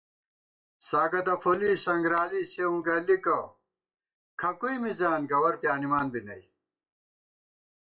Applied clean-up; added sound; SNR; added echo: classical method WPE with log-MMSE.